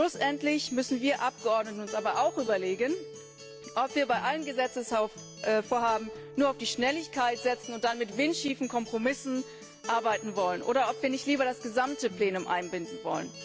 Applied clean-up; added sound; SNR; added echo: none; Acoustic guitar; 14 dB; none.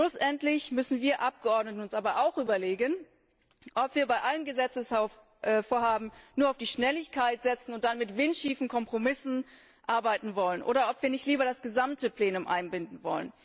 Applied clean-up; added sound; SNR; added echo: none; none; none; none.